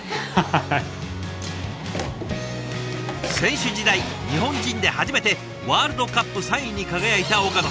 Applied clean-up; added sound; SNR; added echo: none; none; none; none.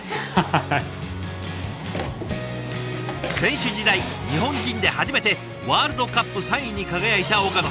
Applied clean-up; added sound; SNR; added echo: none; Snare drum; 20 dB; none.